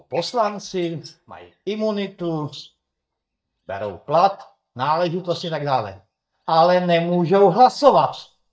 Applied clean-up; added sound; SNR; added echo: neural mask model DeepFilterNet 3.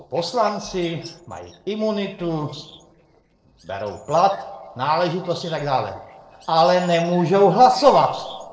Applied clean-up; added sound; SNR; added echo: neural separator model SepFormer DNS4.